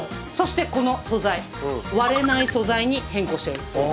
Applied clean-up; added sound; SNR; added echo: none; none; none; none.